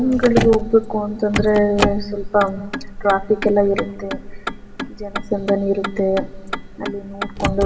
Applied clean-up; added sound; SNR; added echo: none; Motor vehicle (road); 6 dB; reverberation time 2.5 s.